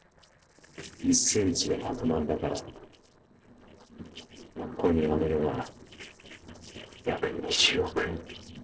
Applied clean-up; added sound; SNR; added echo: neural separator model SepFormer DNS4.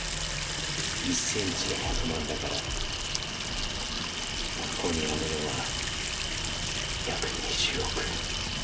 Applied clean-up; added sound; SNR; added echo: none; Sink (filling or washing) / Water tap, faucet; -1 dB; reverberation time 2.3 s.